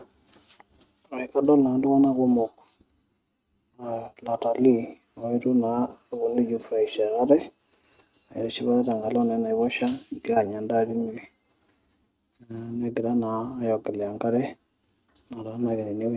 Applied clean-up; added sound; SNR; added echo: neural mask model RNNoise.